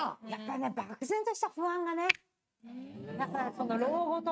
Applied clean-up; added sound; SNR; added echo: neural mask model RNNoise.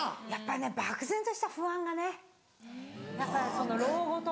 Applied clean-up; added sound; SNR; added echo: none; none; none; none.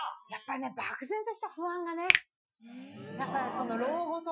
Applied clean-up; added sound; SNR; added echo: classical method Wiener filter.